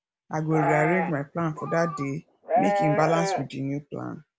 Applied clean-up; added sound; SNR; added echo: none; Livestock, farm animals, working animals; 1 dB; none.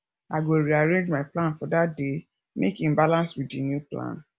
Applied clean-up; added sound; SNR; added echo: none; none; none; none.